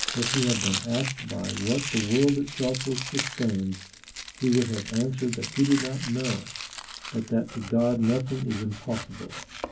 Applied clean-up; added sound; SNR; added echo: none; Domestic sounds, home sounds; 8 dB; reverberation time 0.4 s.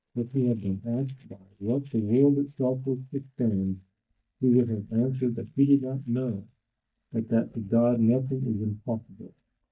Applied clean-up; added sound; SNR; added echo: neural mask model DeepFilterNet 3.